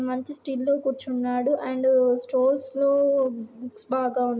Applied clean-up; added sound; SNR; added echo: none; none; none; none.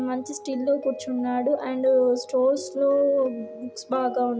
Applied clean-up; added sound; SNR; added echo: none; Mallet percussion; 16 dB; none.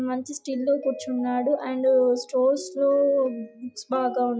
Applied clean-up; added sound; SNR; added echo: classical method log-MMSE.